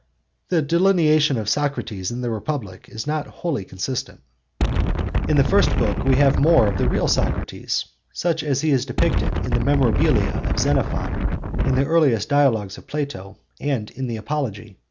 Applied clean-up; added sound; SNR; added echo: none; Wind; -1 dB; none.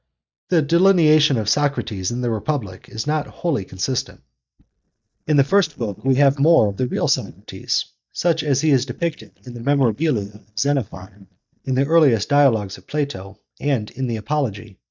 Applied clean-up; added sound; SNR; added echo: neural mask model DeepFilterNet 3.